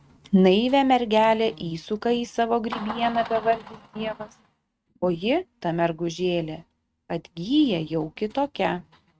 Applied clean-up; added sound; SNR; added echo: neural mask model RNNoise.